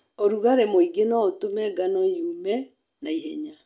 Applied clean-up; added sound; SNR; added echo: none; none; none; none.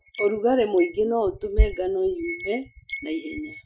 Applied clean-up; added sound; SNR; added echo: classical method Wiener filter.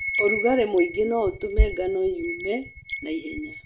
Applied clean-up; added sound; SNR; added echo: none; Wind chime; 3 dB; none.